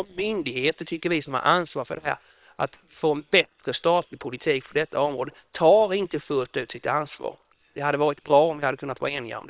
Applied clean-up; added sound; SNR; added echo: neural separator model SepFormer WHAM!.